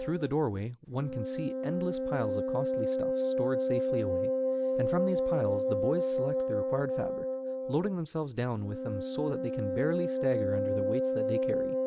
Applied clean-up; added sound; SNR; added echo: none; Wind instrument, woodwind instrument; -3 dB; none.